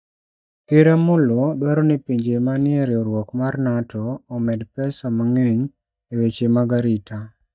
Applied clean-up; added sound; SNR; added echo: neural mask model DeepFilterNet 3.